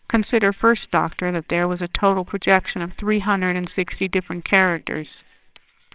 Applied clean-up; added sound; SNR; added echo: neural separator model SepFormer WHAMR!.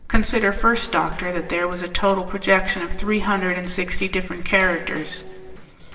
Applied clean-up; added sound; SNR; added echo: neural separator model SepFormer DNS4.